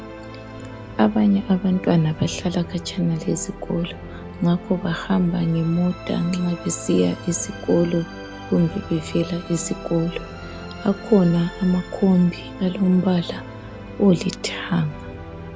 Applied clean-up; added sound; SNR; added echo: none; Musical instrument; 13 dB; none.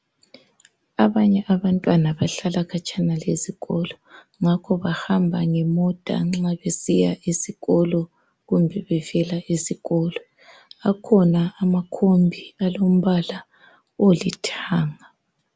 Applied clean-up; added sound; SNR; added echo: none; none; none; none.